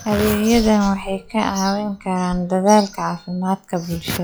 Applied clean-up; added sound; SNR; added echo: classical method log-MMSE.